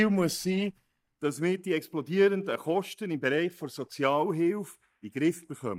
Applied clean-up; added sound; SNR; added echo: neural mask model DeepFilterNet 3.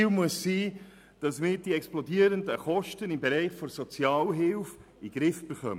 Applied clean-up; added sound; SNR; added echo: none; none; none; none.